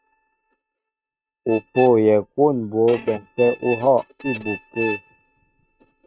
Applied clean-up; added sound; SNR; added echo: neural mask model RNNoise.